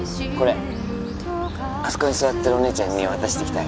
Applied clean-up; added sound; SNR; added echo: none; Engine; 15 dB; none.